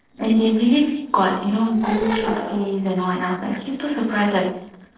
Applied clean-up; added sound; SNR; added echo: neural separator model SepFormer DNS4.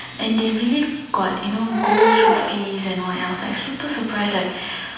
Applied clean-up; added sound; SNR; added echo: none; Animal / Brass instrument; -1 dB; reverberation time 1.1 s.